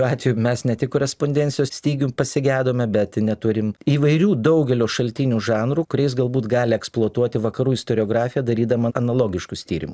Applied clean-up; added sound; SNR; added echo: none; none; none; none.